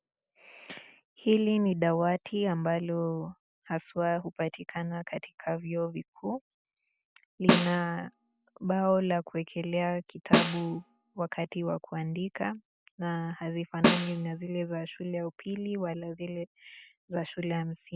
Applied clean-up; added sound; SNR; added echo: none; Snare drum; -1 dB; none.